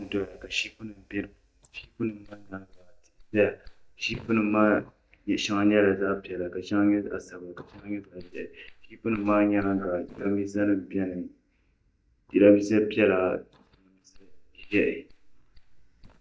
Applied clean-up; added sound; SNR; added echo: neural mask model DeepFilterNet 3.